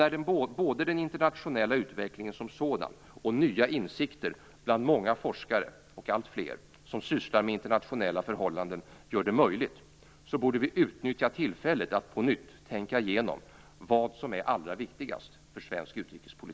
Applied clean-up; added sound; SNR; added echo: none; none; none; none.